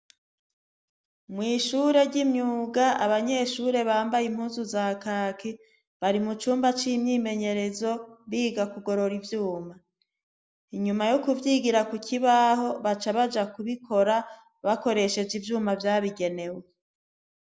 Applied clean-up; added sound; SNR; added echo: none; none; none; none.